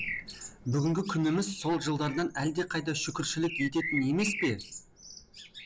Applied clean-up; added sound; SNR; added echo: none; Bird; 10 dB; none.